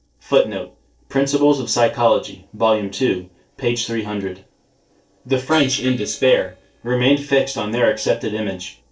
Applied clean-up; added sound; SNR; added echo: neural separator model SepFormer DNS4.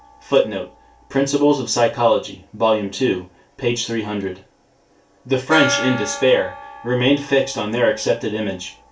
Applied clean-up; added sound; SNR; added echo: none; Gong; 12 dB; reverberation time 0.2 s.